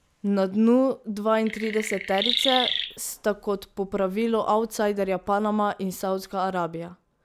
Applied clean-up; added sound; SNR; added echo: none; Chirp, tweet; 3 dB; none.